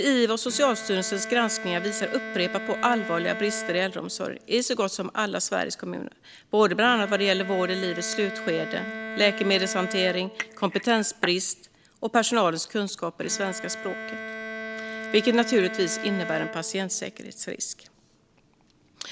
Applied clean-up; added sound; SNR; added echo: none; Cutlery, silverware / Dishes, pots, and pans / Chink, clink + Bowed string instrument; 10 dB; none.